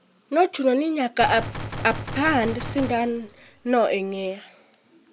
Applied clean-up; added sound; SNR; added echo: none; Gunshot, gunfire; 10 dB; none.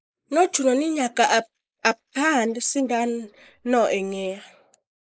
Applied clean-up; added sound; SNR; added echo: neural mask model Resemble Enhance denoiser.